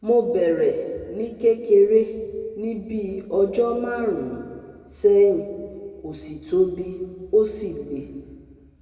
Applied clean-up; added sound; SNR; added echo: none; none; none; reverberation time 1.6 s.